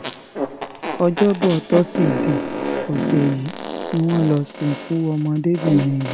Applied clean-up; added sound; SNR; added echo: none; Fart; 5 dB; none.